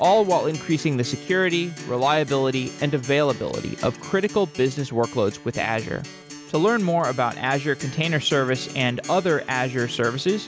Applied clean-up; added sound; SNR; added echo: none; Acoustic guitar; 15 dB; none.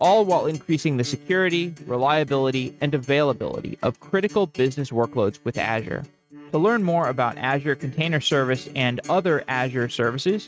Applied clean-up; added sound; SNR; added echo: neural mask model RNNoise.